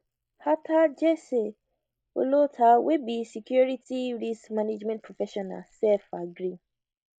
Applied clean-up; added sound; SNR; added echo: neural mask model Resemble Enhance denoiser.